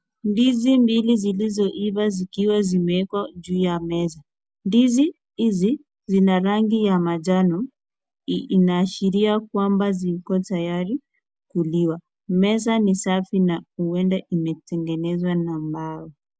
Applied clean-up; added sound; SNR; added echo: none; none; none; none.